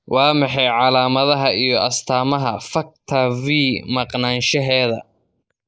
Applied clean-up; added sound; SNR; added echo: neural mask model Resemble Enhance denoiser.